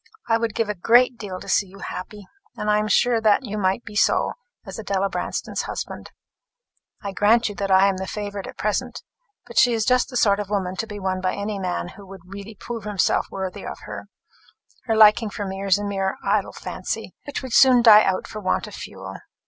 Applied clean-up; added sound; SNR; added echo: none; none; none; none.